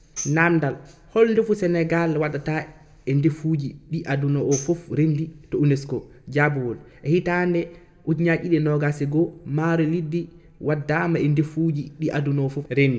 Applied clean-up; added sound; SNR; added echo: none; Tambourine; 17 dB; reverberation time 0.7 s.